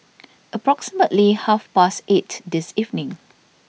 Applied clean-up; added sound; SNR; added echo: none; none; none; none.